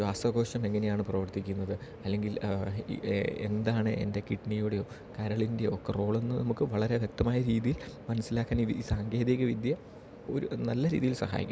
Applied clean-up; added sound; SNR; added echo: none; none; none; none.